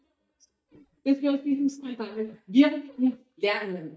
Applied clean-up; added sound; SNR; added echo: neural mask model DeepFilterNet 3.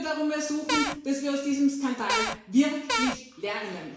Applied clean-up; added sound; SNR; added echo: none; Cupboard open or close / Door; 1 dB; reverberation time 0.7 s.